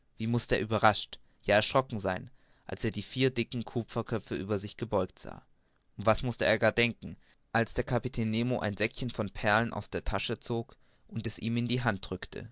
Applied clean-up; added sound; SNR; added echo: none; none; none; none.